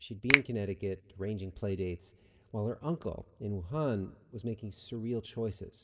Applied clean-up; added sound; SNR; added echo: none; Finger snapping; -1 dB; reverberation time 2.1 s.